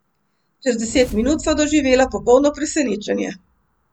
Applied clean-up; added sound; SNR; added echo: none; Whoosh, swoosh, swish; 19 dB; none.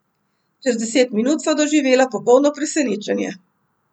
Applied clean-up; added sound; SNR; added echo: none; none; none; none.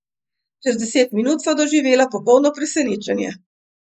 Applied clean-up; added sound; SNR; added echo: neural mask model Resemble Enhance denoiser.